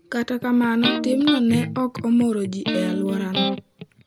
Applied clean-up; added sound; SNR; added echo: none; Electric guitar; 5 dB; none.